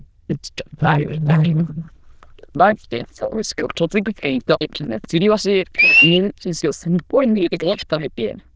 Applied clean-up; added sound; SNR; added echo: neural diffusion model UNIVERSE++.